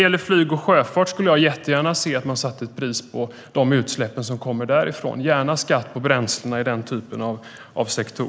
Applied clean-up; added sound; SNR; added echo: none; none; none; none.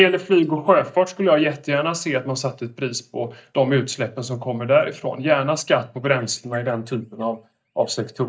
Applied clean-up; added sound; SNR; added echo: neural mask model DeepFilterNet 3.